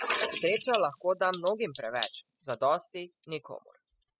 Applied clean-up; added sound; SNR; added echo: classical method spectral subtraction.